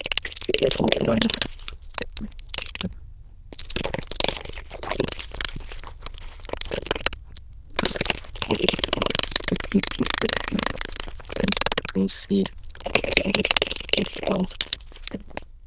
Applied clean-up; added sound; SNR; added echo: neural diffusion model UNIVERSE++.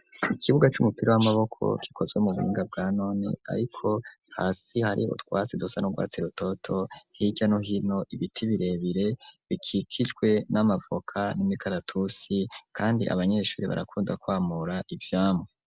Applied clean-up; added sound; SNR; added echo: none; none; none; none.